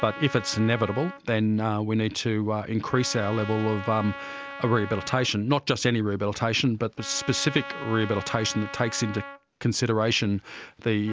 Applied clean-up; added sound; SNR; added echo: none; Trumpet; 14 dB; none.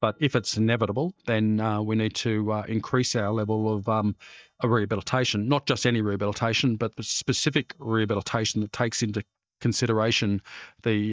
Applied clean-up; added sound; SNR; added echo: neural mask model DeepFilterNet 3.